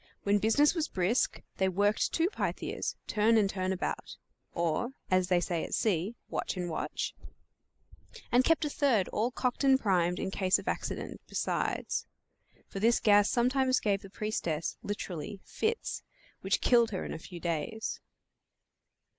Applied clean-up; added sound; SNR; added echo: neural mask model Resemble Enhance denoiser.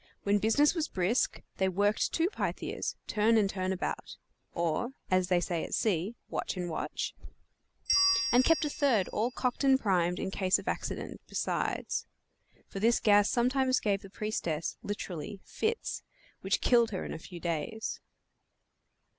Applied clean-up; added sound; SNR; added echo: none; Bell; 3 dB; none.